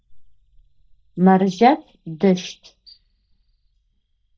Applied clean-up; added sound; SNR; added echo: neural mask model DeepFilterNet 3.